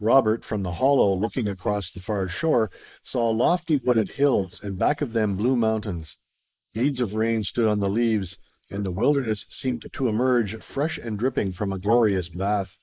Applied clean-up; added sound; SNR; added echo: neural mask model Resemble Enhance denoiser.